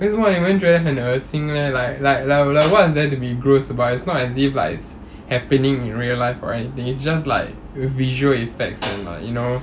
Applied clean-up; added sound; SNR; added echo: none; Hi-hat; 11 dB; none.